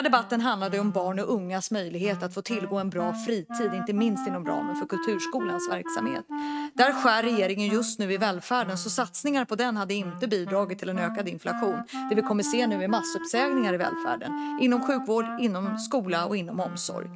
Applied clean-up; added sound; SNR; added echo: neural mask model RNNoise.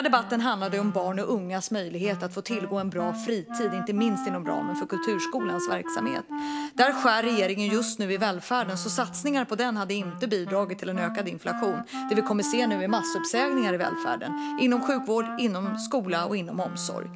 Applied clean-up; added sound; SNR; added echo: none; Wind instrument, woodwind instrument; 7 dB; none.